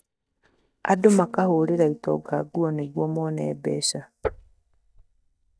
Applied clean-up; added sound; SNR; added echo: neural mask model DeepFilterNet 3.